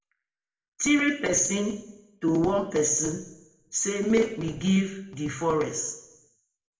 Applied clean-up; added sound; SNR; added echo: none; none; none; reverberation time 0.7 s.